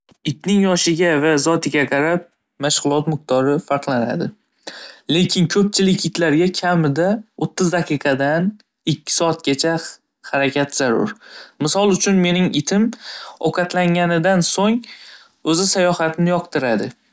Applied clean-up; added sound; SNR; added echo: none; none; none; none.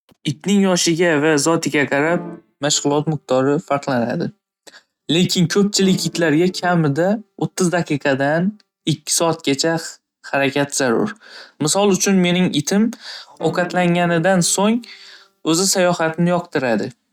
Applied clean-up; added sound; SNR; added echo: neural mask model RNNoise.